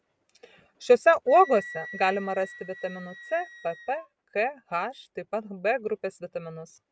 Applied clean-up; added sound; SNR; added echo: none; Wind instrument, woodwind instrument; 19 dB; none.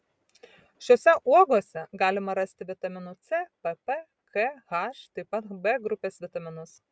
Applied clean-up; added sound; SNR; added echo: none; none; none; none.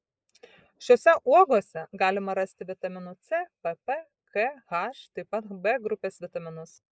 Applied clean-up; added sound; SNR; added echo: neural mask model Resemble Enhance denoiser.